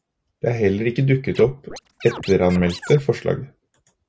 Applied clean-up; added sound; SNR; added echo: none; Scratching (performance technique); 15 dB; none.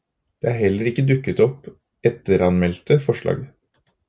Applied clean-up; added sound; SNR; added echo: none; none; none; none.